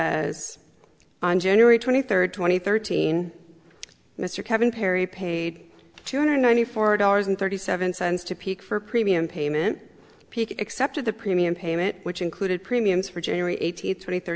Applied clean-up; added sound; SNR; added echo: none; none; none; none.